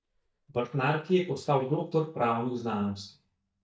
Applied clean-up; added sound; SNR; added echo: neural mask model DeepFilterNet 3.